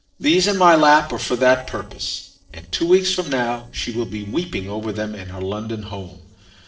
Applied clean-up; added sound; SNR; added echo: neural separator model SepFormer DNS4.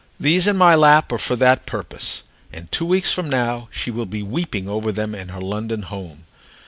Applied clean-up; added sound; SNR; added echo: none; none; none; none.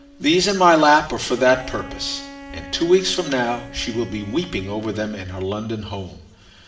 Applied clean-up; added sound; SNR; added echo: none; Wind instrument, woodwind instrument; 19 dB; reverberation time 1.5 s.